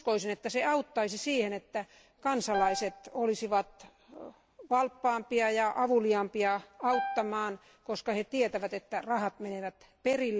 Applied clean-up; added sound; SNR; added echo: none; Piano; 8 dB; none.